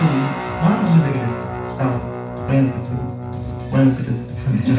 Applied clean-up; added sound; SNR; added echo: none; Guitar; 8 dB; reverberation time 0.6 s.